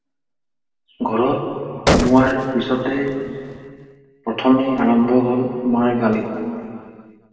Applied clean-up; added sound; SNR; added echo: none; Gunshot, gunfire; 4 dB; reverberation time 2.2 s.